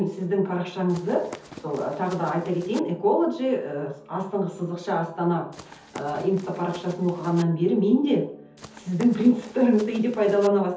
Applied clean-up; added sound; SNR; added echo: none; Run; 20 dB; reverberation time 0.5 s.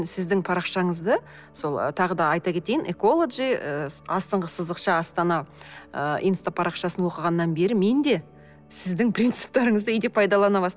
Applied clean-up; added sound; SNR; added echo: none; none; none; none.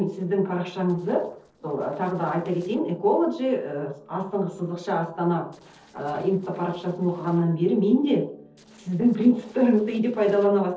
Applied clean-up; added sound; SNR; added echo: neural separator model SepFormer DNS4.